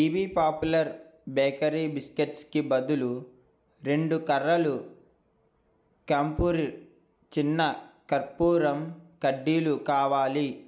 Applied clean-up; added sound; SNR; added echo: none; none; none; none.